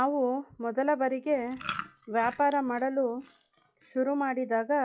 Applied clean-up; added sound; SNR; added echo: classical method log-MMSE.